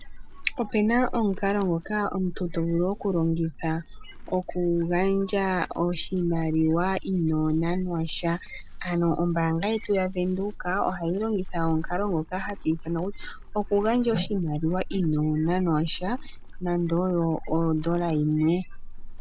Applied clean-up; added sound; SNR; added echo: none; Livestock, farm animals, working animals; 9 dB; none.